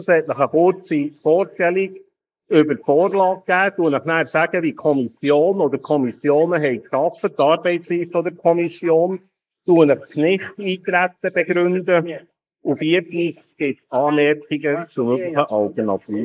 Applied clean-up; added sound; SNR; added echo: neural mask model Resemble Enhance denoiser.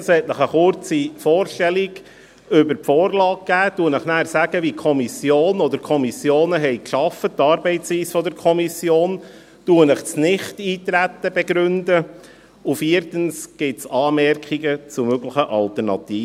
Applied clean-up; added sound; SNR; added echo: none; none; none; none.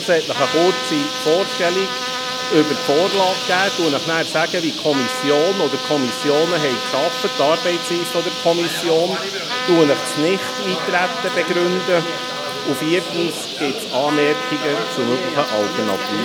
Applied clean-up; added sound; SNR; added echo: none; Bird + Trumpet; 4 dB; none.